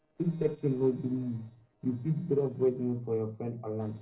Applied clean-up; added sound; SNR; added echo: neural separator model SepFormer DNS4.